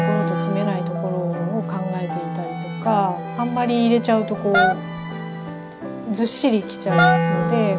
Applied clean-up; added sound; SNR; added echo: none; Wind instrument, woodwind instrument + Wind instrument, woodwind instrument; 1 dB; none.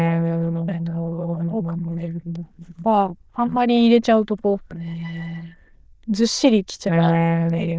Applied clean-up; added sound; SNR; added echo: neural diffusion model UNIVERSE++.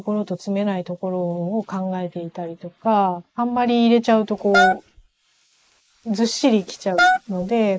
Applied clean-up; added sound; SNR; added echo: neural mask model Resemble Enhance denoiser.